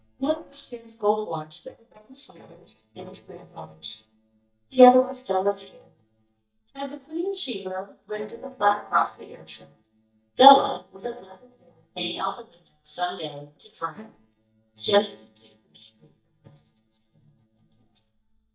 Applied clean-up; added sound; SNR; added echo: neural mask model DeepFilterNet 3.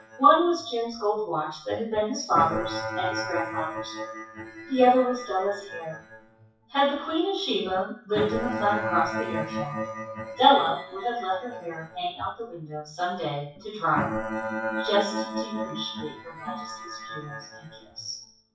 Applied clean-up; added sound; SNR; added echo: classical method WPE with log-MMSE.